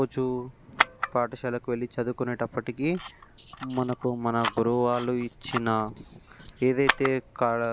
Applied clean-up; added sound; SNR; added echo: none; Camera; 7 dB; none.